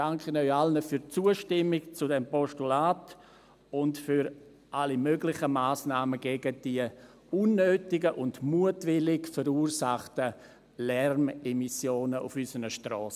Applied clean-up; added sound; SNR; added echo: none; none; none; none.